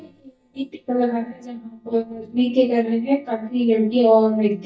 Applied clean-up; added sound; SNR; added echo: neural mask model DeepFilterNet 3.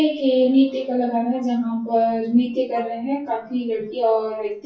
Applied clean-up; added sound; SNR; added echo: classical method WPE with log-MMSE.